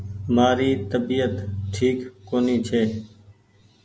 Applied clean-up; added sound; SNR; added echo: none; none; none; none.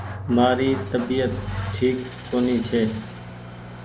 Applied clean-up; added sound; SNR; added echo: none; Idling / Engine starting; 13 dB; none.